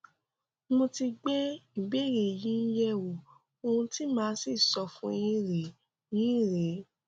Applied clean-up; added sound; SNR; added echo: none; none; none; none.